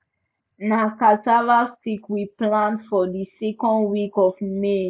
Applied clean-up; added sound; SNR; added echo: none; none; none; none.